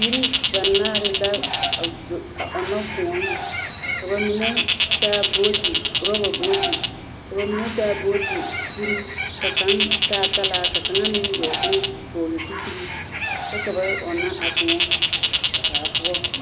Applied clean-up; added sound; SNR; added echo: none; Bird; -2 dB; none.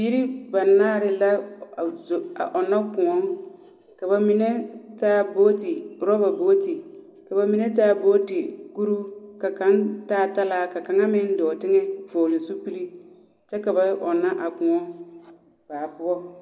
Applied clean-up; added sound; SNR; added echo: none; none; none; none.